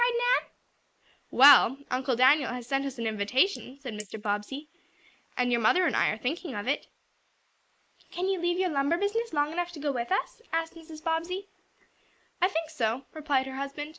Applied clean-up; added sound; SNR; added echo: neural mask model Resemble Enhance denoiser.